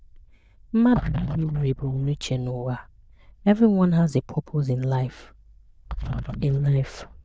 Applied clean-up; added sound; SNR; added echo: neural diffusion model UNIVERSE++.